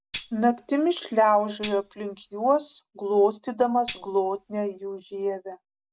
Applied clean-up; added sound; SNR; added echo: none; Tambourine; 1 dB; none.